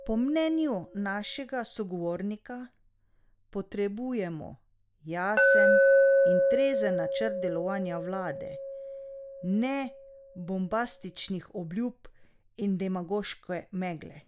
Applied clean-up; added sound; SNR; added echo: none; Glass; -3 dB; none.